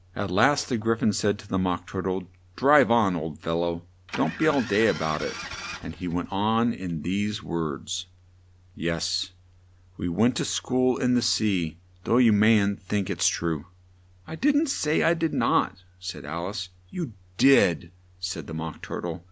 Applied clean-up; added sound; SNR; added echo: none; Engine starting; 12 dB; none.